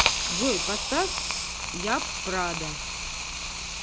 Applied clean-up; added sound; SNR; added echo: none; Hiss; -3 dB; none.